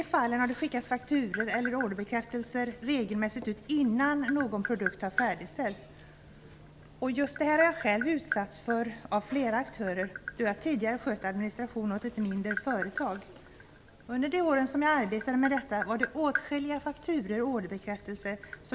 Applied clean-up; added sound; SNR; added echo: none; Tap; 12 dB; none.